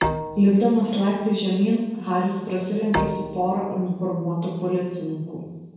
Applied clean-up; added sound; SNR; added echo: none; Bowed string instrument; 10 dB; reverberation time 1.0 s.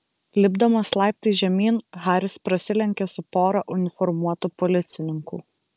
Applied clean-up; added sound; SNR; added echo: none; none; none; none.